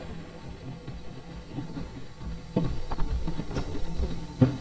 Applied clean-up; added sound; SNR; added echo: neural mask model DeepFilterNet 3.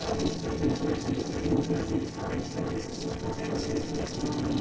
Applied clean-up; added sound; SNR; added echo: neural separator model SepFormer DNS4.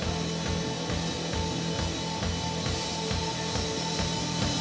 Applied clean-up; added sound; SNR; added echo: none; none; none; none.